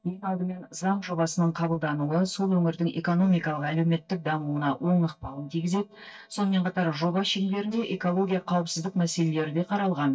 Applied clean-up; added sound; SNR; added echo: neural mask model DeepFilterNet 3.